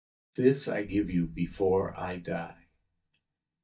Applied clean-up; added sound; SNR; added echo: neural mask model DeepFilterNet 3.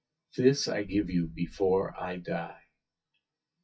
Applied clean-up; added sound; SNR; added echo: classical method WPE with log-MMSE.